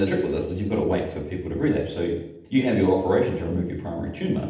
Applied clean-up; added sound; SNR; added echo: neural separator model SepFormer DNS4.